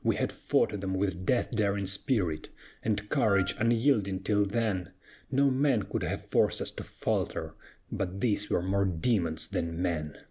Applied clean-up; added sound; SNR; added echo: none; Wind instrument, woodwind instrument; 10 dB; none.